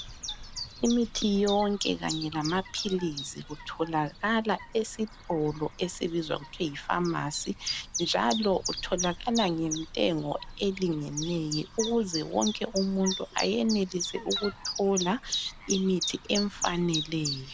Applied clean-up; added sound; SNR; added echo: none; Chirp, tweet; 9 dB; none.